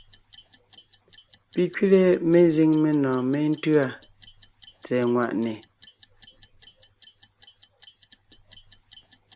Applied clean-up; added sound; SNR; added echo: none; Clock; 16 dB; none.